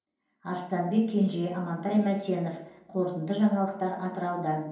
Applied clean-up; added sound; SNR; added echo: none; none; none; reverberation time 2.8 s.